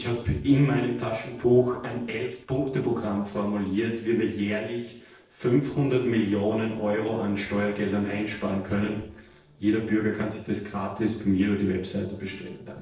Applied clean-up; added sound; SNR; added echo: neural separator model SepFormer DNS4.